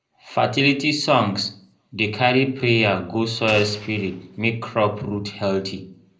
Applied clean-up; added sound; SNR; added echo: neural separator model SepFormer DNS4.